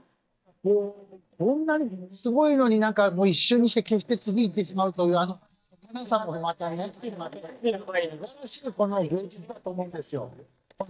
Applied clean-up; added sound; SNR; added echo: neural mask model DeepFilterNet 3.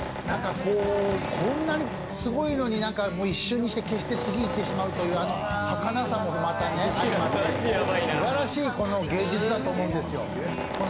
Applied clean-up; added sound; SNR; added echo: none; Tools; 9 dB; none.